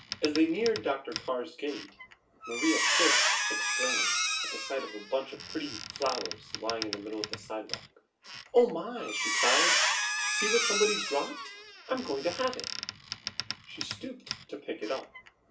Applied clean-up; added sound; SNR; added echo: none; Squeak; -1 dB; reverberation time 0.3 s.